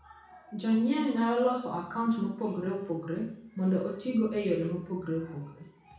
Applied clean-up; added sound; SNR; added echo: none; none; none; reverberation time 0.5 s.